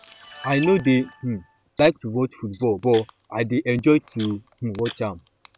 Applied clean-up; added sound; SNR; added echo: none; Camera; 18 dB; none.